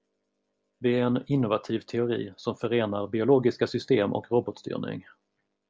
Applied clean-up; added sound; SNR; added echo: none; none; none; none.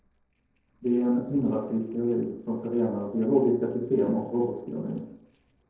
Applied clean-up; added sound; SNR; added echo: neural separator model SepFormer DNS4.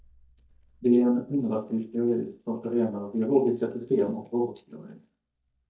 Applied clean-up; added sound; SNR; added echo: neural mask model DeepFilterNet 3.